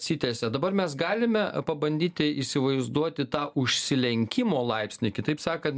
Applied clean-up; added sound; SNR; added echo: none; none; none; none.